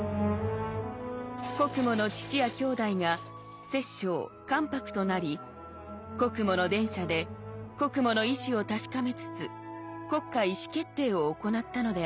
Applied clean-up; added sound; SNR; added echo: none; Printer; 17 dB; none.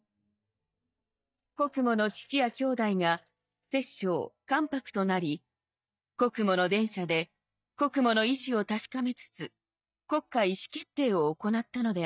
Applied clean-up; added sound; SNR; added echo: neural mask model DeepFilterNet 3.